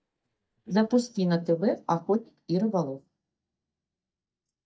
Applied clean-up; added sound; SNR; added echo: neural mask model DeepFilterNet 3.